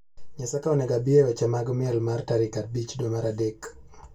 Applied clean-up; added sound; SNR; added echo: none; none; none; reverberation time 0.1 s.